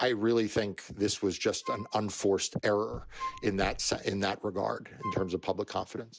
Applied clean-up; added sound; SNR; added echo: none; Car + Wind instrument, woodwind instrument; 10 dB; none.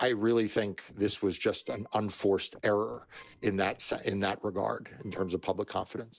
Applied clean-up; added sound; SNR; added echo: neural separator model SepFormer DNS4.